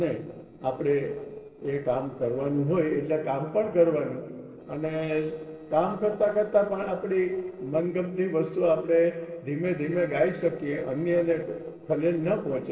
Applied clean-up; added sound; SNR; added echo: neural separator model SepFormer DNS4.